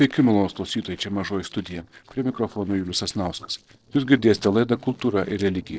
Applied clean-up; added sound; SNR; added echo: neural separator model SepFormer DNS4.